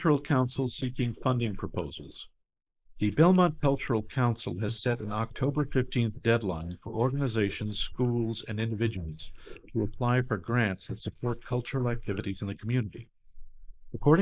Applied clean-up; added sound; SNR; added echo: neural mask model Resemble Enhance denoiser.